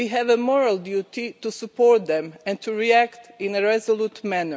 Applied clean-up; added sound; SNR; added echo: none; none; none; none.